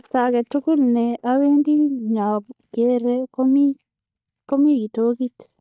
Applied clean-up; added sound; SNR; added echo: neural mask model DeepFilterNet 3.